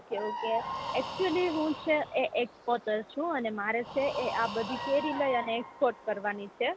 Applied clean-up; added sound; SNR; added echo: none; Breathing + Bird vocalization, bird call, bird song; 9 dB; none.